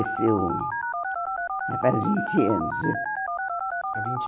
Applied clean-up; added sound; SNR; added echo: none; Telephone; 1 dB; none.